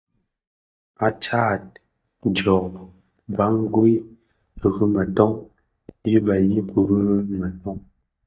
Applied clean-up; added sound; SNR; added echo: neural mask model DeepFilterNet 3.